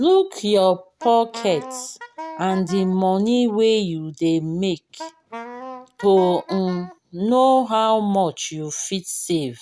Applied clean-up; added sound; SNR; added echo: none; Wind instrument, woodwind instrument; 15 dB; none.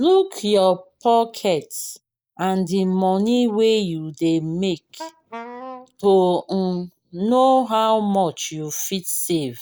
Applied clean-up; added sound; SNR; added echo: neural mask model Resemble Enhance denoiser.